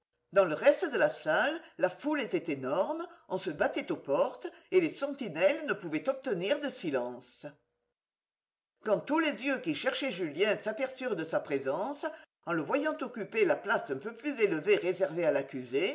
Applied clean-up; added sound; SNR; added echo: none; none; none; none.